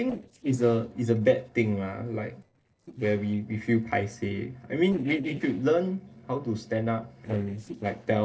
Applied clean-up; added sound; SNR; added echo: neural separator model SepFormer DNS4.